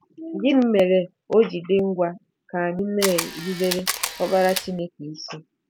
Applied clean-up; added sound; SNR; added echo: none; Camera; 7 dB; none.